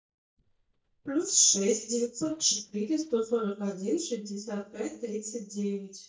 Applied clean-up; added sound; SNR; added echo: neural mask model DeepFilterNet 3.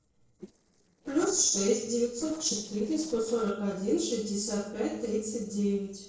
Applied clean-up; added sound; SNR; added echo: neural separator model SepFormer DNS4.